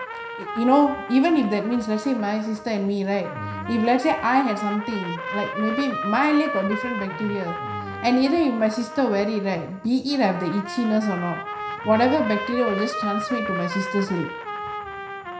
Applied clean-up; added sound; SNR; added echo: none; Trumpet; 8 dB; reverberation time 0.5 s.